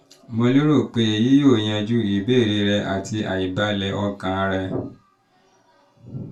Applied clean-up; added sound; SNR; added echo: none; none; none; reverberation time 0.2 s.